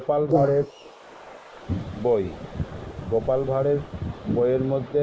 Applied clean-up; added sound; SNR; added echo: neural mask model Resemble Enhance denoiser.